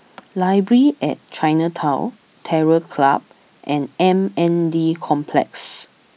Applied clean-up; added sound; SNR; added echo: none; none; none; none.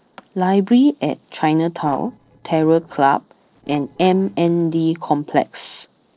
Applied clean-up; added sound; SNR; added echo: neural separator model SepFormer DNS4.